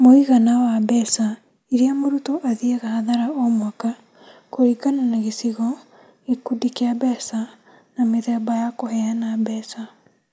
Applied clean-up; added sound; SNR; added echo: none; none; none; none.